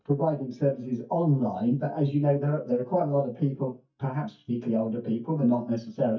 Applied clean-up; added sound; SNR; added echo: neural mask model DeepFilterNet 3.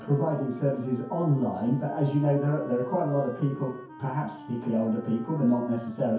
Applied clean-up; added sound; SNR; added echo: none; Wind instrument, woodwind instrument; 18 dB; reverberation time 0.6 s.